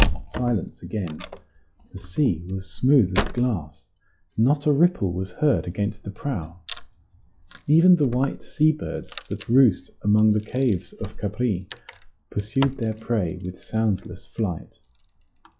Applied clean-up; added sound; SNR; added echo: classical method log-MMSE.